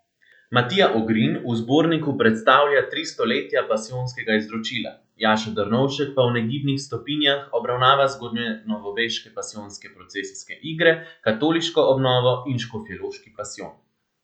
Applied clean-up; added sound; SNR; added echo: none; none; none; none.